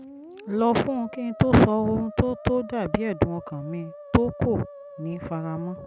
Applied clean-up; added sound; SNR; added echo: none; Musical instrument; 17 dB; none.